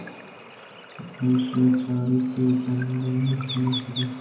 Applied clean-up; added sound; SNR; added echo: none; Water / Bird; 13 dB; reverberation time 0.9 s.